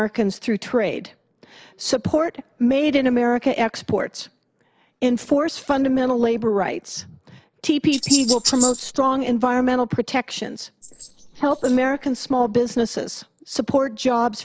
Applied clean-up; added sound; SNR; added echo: neural mask model Resemble Enhance denoiser.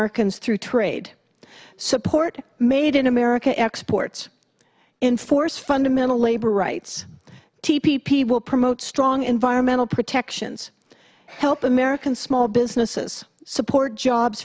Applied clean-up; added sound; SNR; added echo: none; none; none; none.